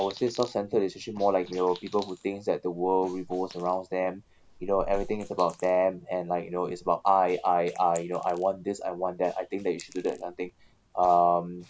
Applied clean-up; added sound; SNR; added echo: neural mask model Resemble Enhance denoiser.